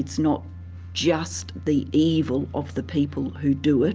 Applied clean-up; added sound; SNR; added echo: none; none; none; none.